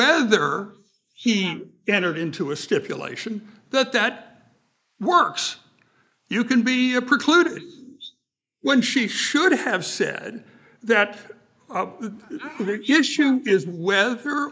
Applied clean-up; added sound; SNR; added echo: neural mask model Resemble Enhance denoiser.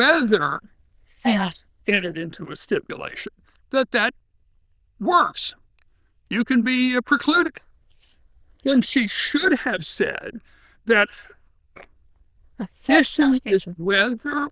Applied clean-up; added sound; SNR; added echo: neural diffusion model UNIVERSE++.